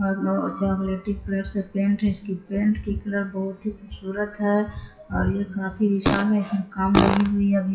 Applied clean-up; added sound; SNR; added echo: classical method WPE with log-MMSE.